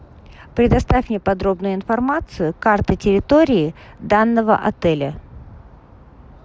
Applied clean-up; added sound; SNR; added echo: none; none; none; none.